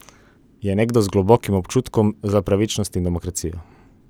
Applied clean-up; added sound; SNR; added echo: none; none; none; none.